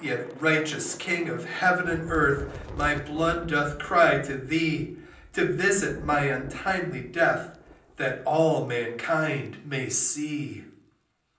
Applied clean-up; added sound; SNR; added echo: none; Thunder / Rain; 17 dB; reverberation time 0.6 s.